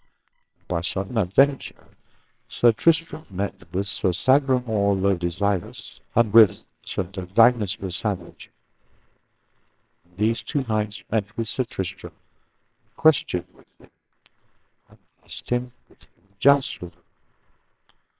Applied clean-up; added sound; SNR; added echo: neural separator model SepFormer WHAMR!.